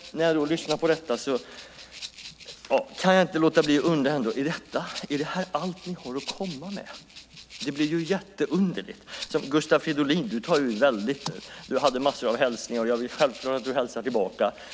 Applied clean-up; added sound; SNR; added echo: none; Rattle (instrument); 18 dB; none.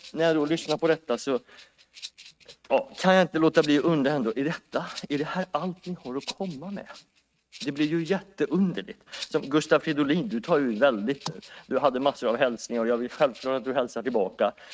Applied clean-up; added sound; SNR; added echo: neural mask model RNNoise.